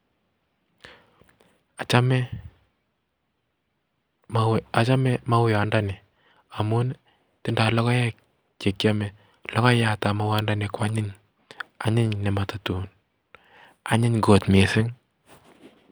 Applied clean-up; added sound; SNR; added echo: none; none; none; none.